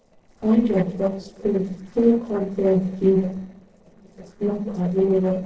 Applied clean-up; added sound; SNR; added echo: neural separator model SepFormer DNS4.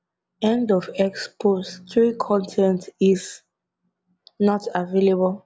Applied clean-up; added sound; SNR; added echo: none; none; none; none.